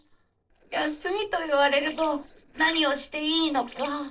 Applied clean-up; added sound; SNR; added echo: neural separator model SepFormer DNS4.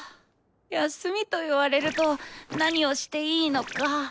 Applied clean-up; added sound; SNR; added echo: none; none; none; none.